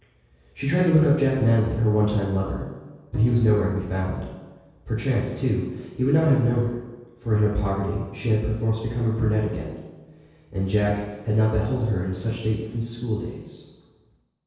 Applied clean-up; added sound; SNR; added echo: none; Bowed string instrument; 18 dB; reverberation time 1.2 s.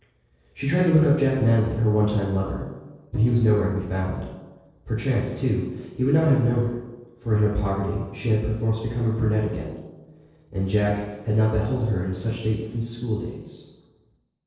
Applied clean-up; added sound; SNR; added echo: neural separator model SepFormer DNS4.